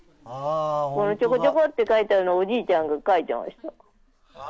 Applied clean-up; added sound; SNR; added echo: none; none; none; none.